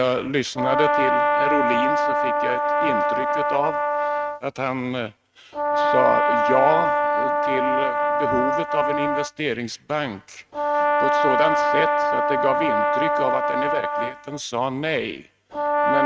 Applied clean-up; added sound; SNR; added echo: neural mask model RNNoise.